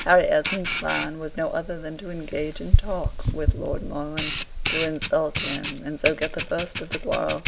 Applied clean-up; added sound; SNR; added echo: none; Camera; 0 dB; none.